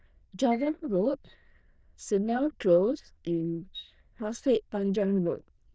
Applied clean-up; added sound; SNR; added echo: neural diffusion model UNIVERSE++.